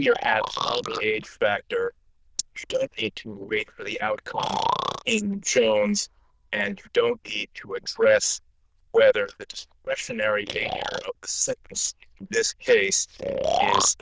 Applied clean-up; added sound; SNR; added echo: neural diffusion model UNIVERSE++.